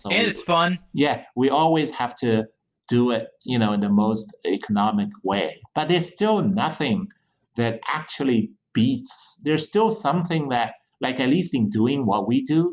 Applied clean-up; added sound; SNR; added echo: none; none; none; none.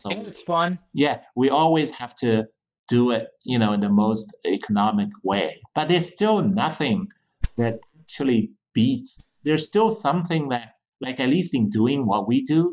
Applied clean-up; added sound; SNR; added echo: neural mask model DeepFilterNet 3.